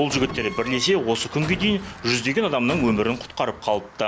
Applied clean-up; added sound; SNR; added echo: none; Boom; 14 dB; none.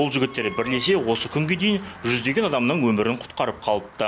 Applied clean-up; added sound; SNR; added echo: none; none; none; none.